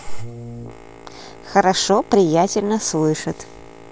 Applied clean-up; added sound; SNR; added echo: none; Boat, Water vehicle; 19 dB; none.